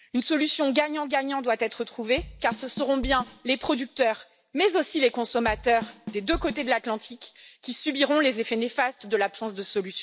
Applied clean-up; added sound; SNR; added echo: none; Bass drum / Snare drum / Drum kit; 13 dB; none.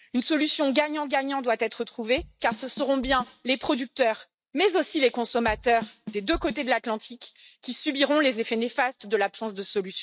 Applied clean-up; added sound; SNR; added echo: neural mask model RNNoise.